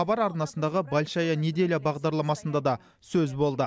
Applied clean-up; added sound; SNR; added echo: none; none; none; none.